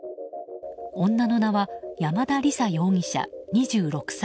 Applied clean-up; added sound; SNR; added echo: none; none; none; none.